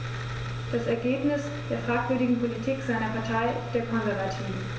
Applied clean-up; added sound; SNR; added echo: none; none; none; none.